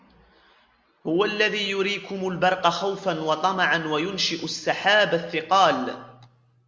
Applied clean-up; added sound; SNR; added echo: none; none; none; none.